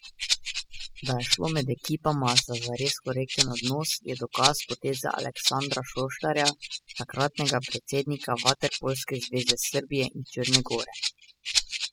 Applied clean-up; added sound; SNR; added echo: classical method spectral subtraction.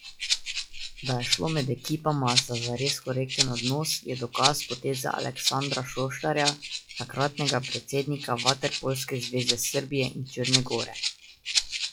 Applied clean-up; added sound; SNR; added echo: classical method log-MMSE.